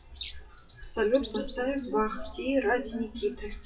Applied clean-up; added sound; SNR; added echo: classical method WPE with log-MMSE.